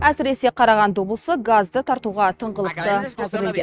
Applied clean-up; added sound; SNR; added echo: neural mask model RNNoise.